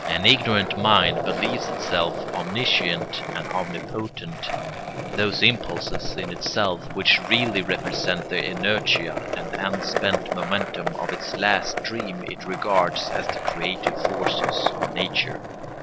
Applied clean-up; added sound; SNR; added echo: none; Skateboard; 3 dB; none.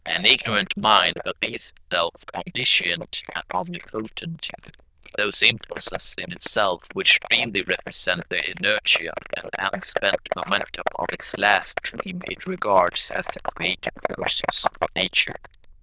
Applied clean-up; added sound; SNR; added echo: neural diffusion model UNIVERSE++.